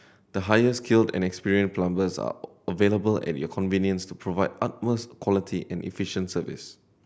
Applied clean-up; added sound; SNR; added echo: none; none; none; none.